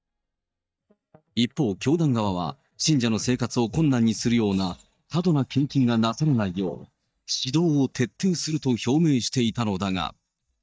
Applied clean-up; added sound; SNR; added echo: neural mask model DeepFilterNet 3.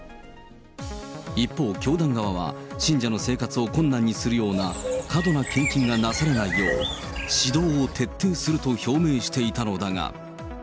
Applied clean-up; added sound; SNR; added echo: none; Bird; 6 dB; none.